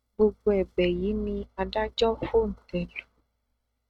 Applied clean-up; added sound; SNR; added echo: neural mask model RNNoise.